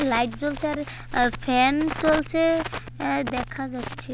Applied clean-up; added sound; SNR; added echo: none; Crackle; 9 dB; none.